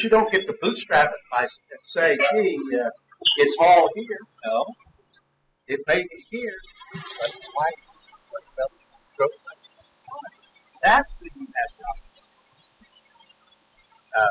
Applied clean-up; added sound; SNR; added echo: classical method spectral subtraction.